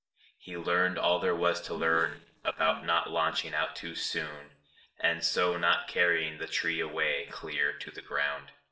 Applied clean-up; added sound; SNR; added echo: neural separator model SepFormer DNS4.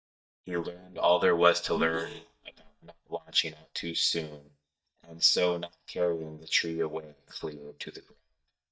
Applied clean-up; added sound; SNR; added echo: neural mask model DeepFilterNet 3.